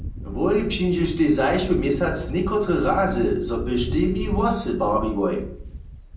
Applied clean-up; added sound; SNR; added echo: none; Wind / Bird; 9 dB; reverberation time 0.6 s.